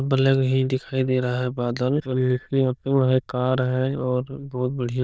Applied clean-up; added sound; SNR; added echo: neural diffusion model UNIVERSE++.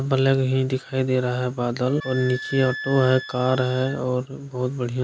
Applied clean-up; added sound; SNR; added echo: none; Wind instrument, woodwind instrument; 15 dB; none.